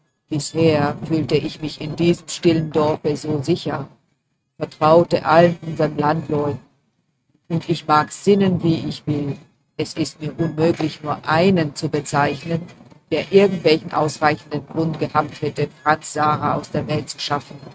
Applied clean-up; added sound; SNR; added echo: neural mask model RNNoise.